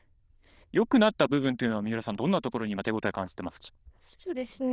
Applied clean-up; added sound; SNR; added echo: neural diffusion model UNIVERSE++.